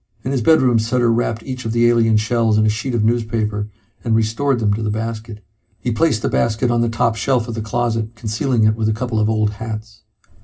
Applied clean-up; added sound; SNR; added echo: none; none; none; reverberation time 0.4 s.